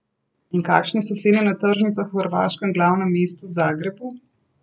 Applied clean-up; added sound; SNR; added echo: none; none; none; none.